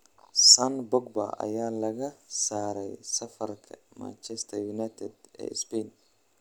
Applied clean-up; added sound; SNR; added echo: none; none; none; none.